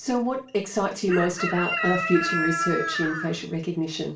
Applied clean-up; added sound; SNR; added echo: none; Chicken, rooster; 2 dB; reverberation time 0.3 s.